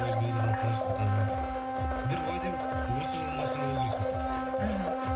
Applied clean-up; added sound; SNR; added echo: none; Domestic sounds, home sounds; -1 dB; reverberation time 0.4 s.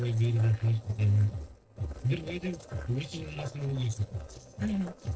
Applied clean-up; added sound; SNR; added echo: neural separator model SepFormer DNS4.